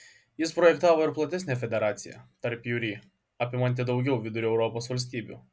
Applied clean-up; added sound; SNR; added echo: none; none; none; none.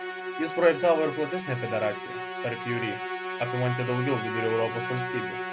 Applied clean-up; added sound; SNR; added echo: none; Musical instrument; 5 dB; none.